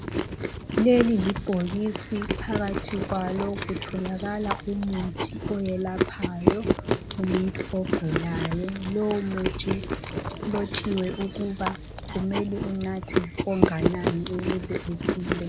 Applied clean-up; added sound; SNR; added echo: none; Chewing, mastication; 2 dB; none.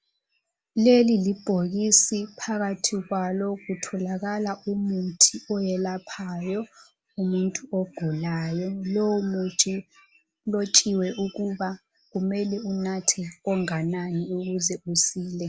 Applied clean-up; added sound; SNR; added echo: none; none; none; none.